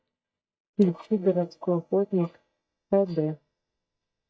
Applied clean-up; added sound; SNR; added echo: neural mask model DeepFilterNet 3.